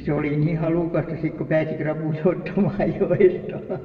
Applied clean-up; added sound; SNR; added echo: none; none; none; reverberation time 1.5 s.